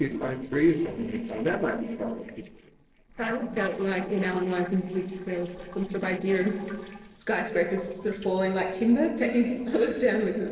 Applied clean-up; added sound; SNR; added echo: neural separator model SepFormer DNS4.